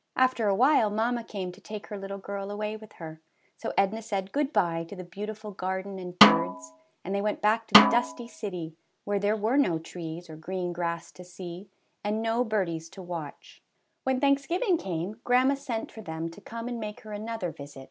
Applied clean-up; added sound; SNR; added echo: none; Snare drum; -5 dB; none.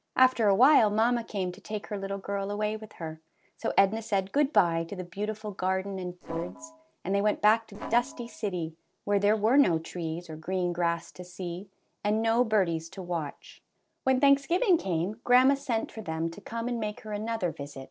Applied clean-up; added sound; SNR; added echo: neural separator model SepFormer DNS4.